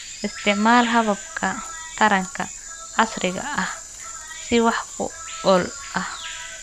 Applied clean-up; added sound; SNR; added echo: none; Bird vocalization, bird call, bird song; 13 dB; none.